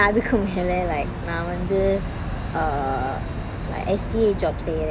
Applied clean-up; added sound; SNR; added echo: none; none; none; none.